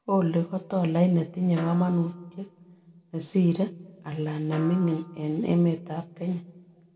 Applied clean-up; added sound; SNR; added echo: none; Snare drum; 20 dB; reverberation time 0.2 s.